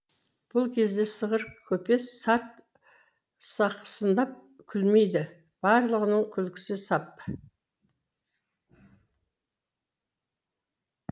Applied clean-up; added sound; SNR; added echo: none; none; none; none.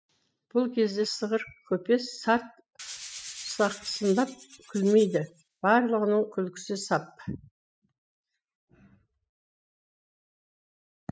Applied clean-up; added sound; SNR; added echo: classical method spectral subtraction.